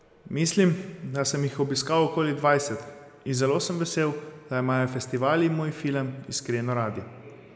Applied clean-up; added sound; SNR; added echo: none; none; none; none.